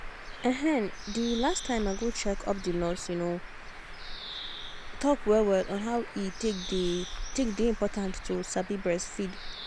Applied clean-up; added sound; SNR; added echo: none; Bird; 7 dB; none.